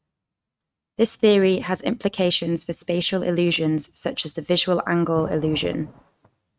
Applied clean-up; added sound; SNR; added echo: neural mask model RNNoise.